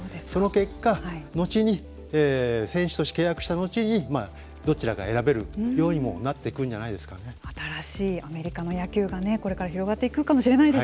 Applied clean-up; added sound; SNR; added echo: none; none; none; none.